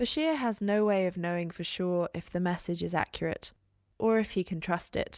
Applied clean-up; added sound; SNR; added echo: none; none; none; none.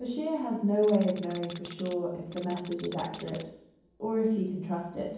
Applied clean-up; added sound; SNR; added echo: none; Tools; 17 dB; reverberation time 1.2 s.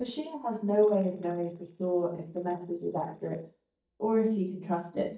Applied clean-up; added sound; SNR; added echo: neural mask model DeepFilterNet 3.